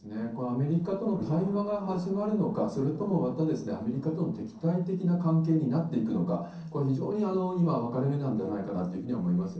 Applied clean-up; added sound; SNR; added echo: neural separator model SepFormer DNS4.